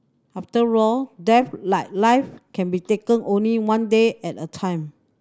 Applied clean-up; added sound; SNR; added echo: none; none; none; none.